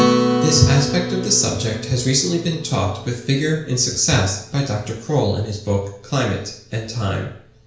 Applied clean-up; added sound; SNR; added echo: none; Acoustic guitar; 5 dB; reverberation time 0.5 s.